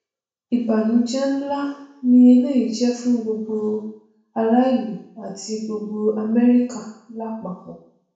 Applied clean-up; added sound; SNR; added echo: none; none; none; reverberation time 0.7 s.